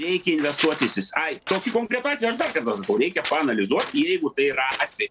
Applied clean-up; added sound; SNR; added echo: none; Scissors; 10 dB; none.